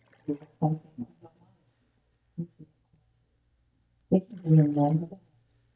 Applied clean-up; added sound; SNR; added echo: neural mask model DeepFilterNet 3.